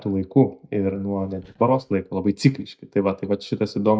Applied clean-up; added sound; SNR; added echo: neural mask model DeepFilterNet 3.